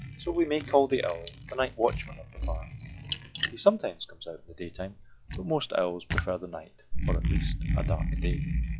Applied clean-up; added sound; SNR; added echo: classical method log-MMSE.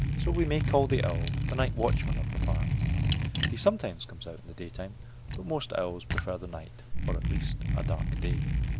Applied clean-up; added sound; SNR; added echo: none; Liquid; -4 dB; none.